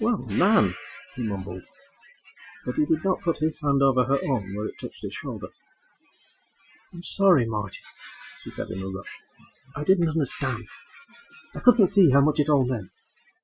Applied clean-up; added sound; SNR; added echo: classical method Wiener filter.